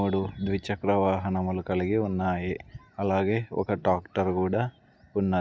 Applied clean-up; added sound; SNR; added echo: none; none; none; none.